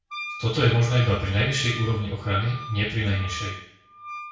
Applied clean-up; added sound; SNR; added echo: none; Wind instrument, woodwind instrument; 15 dB; reverberation time 0.6 s.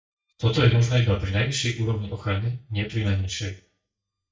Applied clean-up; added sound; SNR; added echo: neural mask model DeepFilterNet 3.